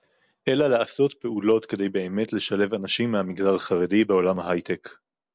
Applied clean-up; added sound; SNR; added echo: none; none; none; none.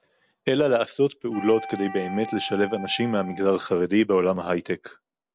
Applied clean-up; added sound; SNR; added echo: none; Wind instrument, woodwind instrument; 13 dB; none.